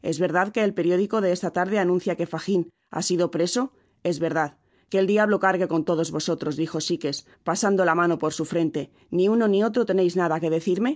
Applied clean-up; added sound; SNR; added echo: none; none; none; none.